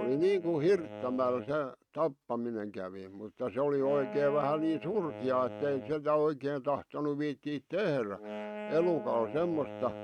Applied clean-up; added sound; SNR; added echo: neural mask model RNNoise.